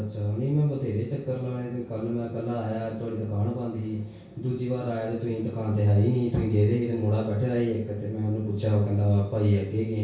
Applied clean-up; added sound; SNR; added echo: none; none; none; reverberation time 0.6 s.